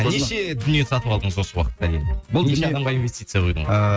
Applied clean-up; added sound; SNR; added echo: neural mask model RNNoise.